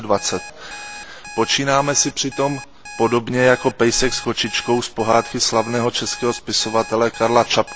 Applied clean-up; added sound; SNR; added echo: none; Alarm; 16 dB; none.